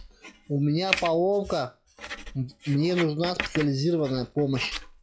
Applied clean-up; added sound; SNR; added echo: classical method log-MMSE.